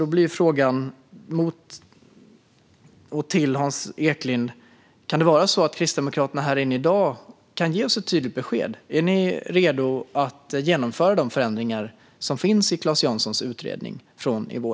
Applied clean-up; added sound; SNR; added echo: none; none; none; none.